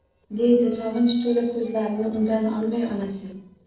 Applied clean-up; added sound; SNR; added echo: neural separator model SepFormer DNS4.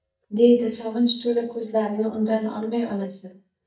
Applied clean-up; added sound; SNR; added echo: neural mask model DeepFilterNet 3.